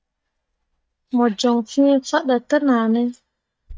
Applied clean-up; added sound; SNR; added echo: neural mask model DeepFilterNet 3.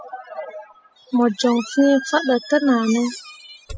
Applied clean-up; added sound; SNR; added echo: classical method spectral subtraction.